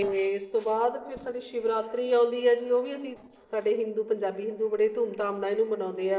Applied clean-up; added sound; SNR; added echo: neural separator model SepFormer DNS4.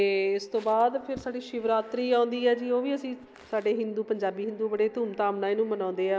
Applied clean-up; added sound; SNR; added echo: none; none; none; none.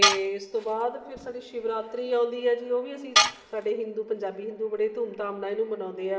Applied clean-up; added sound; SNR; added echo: none; Tools; 2 dB; reverberation time 0.9 s.